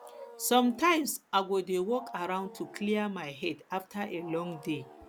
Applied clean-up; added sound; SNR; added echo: none; Wild animals; 19 dB; none.